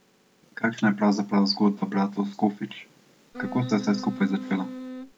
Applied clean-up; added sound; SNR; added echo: none; Wind instrument, woodwind instrument; 10 dB; none.